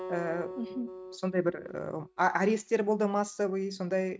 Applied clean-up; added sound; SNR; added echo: neural mask model RNNoise.